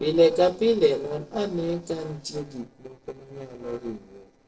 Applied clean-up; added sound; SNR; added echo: neural separator model SepFormer DNS4.